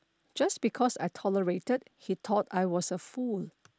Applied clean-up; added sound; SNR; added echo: none; none; none; none.